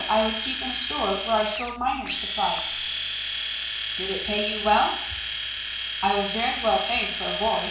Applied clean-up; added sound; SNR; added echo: none; Domestic sounds, home sounds; 4 dB; reverberation time 0.6 s.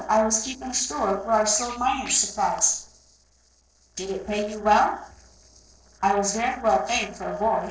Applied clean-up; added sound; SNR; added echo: neural separator model SepFormer DNS4.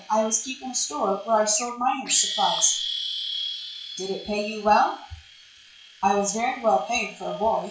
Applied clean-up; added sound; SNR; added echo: classical method WPE with log-MMSE.